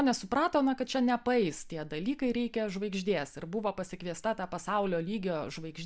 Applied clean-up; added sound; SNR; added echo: none; none; none; none.